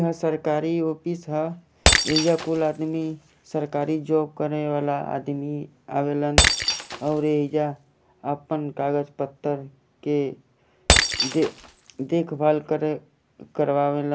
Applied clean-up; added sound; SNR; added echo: none; Shatter; 3 dB; none.